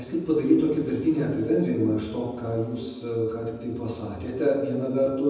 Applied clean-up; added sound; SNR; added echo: none; none; none; reverberation time 1.1 s.